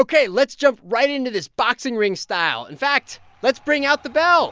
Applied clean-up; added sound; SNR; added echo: none; none; none; none.